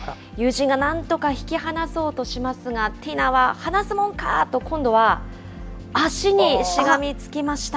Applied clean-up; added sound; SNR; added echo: none; none; none; none.